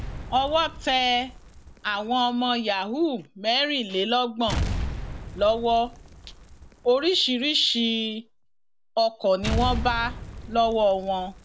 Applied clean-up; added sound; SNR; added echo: none; Explosion; 10 dB; none.